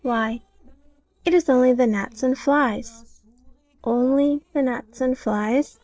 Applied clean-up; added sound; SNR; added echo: neural separator model SepFormer DNS4.